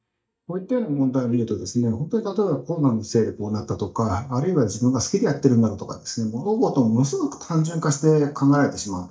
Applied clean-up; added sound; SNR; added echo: neural mask model DeepFilterNet 3.